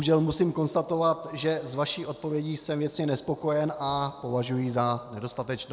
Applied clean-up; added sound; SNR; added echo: none; none; none; none.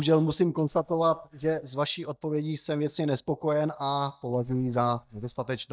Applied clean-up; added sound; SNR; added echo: neural mask model DeepFilterNet 3.